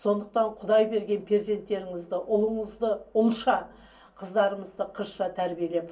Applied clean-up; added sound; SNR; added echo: none; none; none; reverberation time 0.2 s.